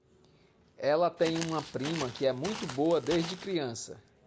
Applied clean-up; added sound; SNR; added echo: none; Walk, footsteps; 11 dB; none.